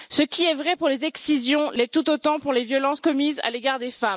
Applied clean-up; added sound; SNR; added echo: none; none; none; none.